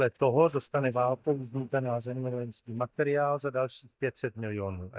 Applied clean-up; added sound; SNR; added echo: neural mask model DeepFilterNet 3.